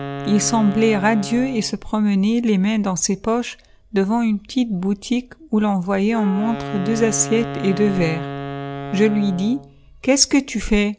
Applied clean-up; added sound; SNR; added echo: none; Wind instrument, woodwind instrument; 12 dB; none.